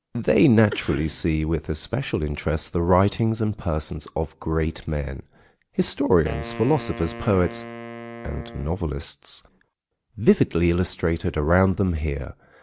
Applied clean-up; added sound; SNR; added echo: none; Cough + Wind instrument, woodwind instrument; 14 dB; none.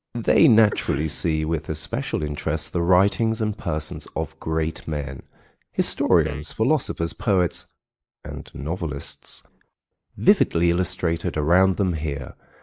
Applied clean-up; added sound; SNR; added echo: neural mask model Resemble Enhance denoiser.